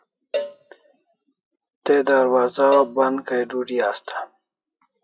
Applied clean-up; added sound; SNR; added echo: classical method log-MMSE.